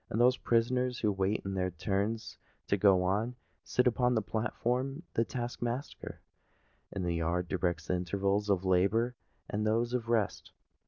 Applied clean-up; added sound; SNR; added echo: none; none; none; none.